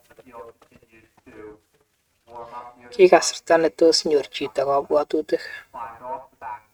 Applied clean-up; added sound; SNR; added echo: neural mask model RNNoise.